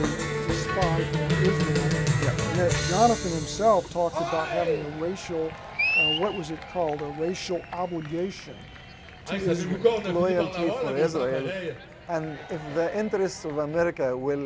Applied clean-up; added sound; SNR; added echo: none; Cheering; 1 dB; none.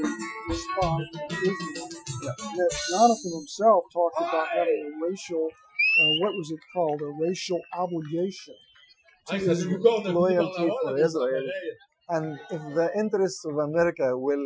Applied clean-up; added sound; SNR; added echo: classical method Wiener filter.